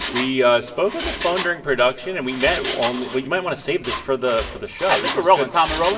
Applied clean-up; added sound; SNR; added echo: none; Mechanisms; 10 dB; reverberation time 2.8 s.